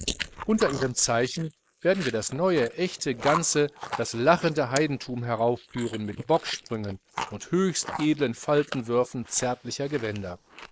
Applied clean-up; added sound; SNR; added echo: neural mask model Resemble Enhance denoiser.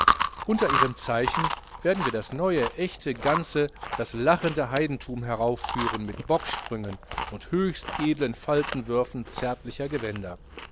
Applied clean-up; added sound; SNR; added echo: none; Chewing, mastication; 4 dB; none.